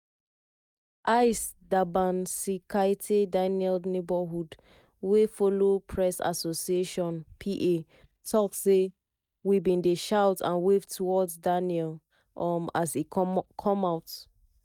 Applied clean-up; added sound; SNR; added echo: neural mask model DeepFilterNet 3.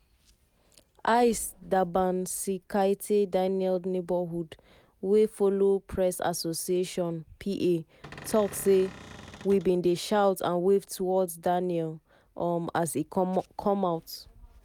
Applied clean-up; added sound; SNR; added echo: none; Cupboard open or close / Door; 17 dB; none.